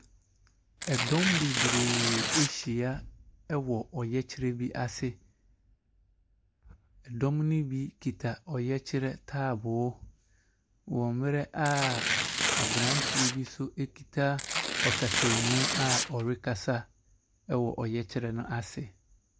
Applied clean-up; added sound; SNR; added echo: none; Tearing; -3 dB; none.